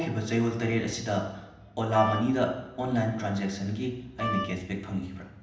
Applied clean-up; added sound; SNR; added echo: none; Wind instrument, woodwind instrument; 6 dB; reverberation time 0.9 s.